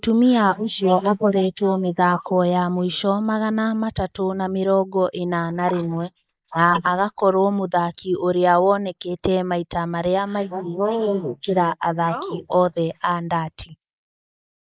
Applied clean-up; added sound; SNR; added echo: neural mask model Resemble Enhance denoiser.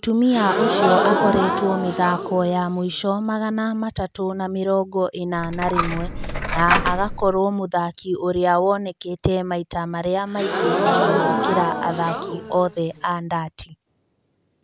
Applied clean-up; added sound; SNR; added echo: none; Coin (dropping) + Crowd / Gasp; 0 dB; none.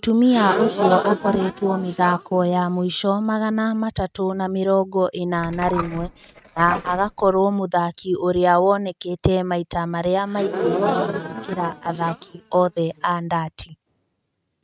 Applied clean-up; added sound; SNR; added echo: neural mask model RNNoise.